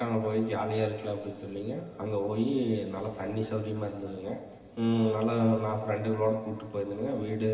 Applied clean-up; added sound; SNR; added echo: none; none; none; reverberation time 2.3 s.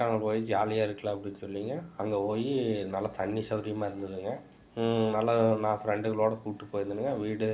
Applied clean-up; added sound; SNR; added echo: none; none; none; none.